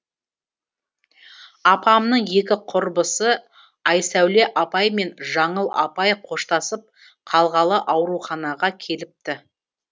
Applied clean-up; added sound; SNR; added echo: none; none; none; none.